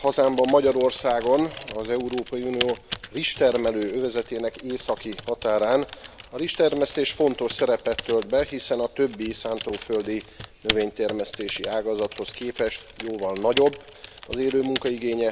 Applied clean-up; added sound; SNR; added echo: none; Typing; 13 dB; none.